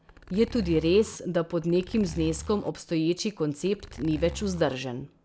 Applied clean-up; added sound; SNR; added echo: none; Zipper (clothing); 15 dB; none.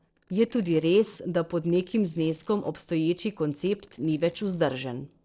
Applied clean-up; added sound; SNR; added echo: neural separator model SepFormer DNS4.